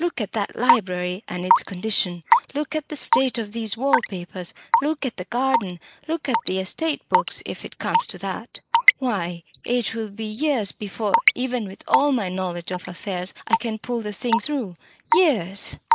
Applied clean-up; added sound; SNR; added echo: neural mask model Resemble Enhance denoiser.